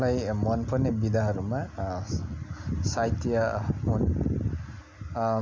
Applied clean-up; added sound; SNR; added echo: none; none; none; none.